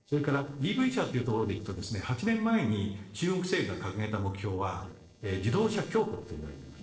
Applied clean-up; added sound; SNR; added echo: neural separator model SepFormer DNS4.